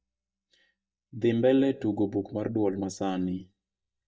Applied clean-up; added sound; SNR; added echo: neural mask model DeepFilterNet 3.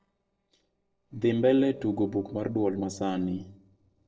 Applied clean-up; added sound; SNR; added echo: neural separator model SepFormer DNS4.